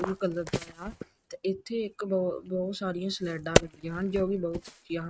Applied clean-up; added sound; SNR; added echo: neural mask model RNNoise.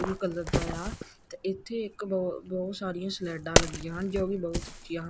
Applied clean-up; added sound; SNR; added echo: none; Wood; 0 dB; none.